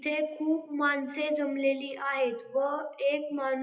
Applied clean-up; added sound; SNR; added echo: classical method WPE with log-MMSE.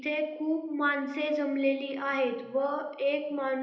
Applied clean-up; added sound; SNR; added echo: none; Brass instrument; 19 dB; reverberation time 1.0 s.